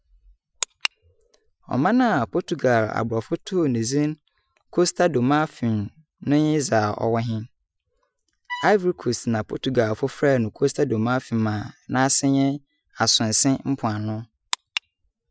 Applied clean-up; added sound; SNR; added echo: classical method Wiener filter.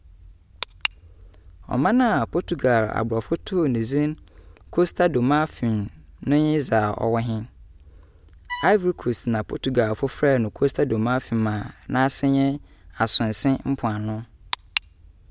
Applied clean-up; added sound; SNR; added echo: none; Bowed string instrument; 12 dB; none.